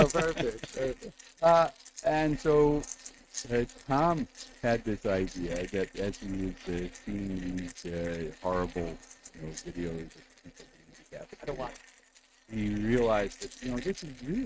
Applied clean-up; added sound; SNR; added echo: neural mask model RNNoise.